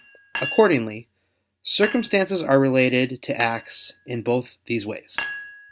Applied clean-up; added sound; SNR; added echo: none; Chink, clink; 13 dB; none.